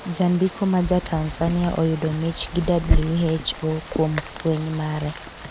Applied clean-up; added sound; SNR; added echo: none; Rain; 5 dB; none.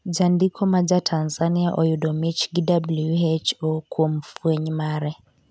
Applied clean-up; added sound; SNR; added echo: none; none; none; none.